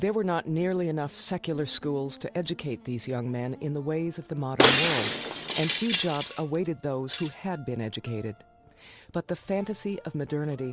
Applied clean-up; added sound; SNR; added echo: none; Shatter; -4 dB; none.